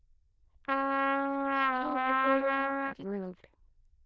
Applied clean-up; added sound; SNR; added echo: neural diffusion model UNIVERSE++.